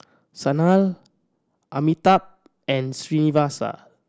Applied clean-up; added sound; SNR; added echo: none; none; none; none.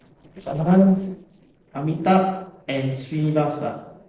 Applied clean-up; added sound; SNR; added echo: neural separator model SepFormer DNS4.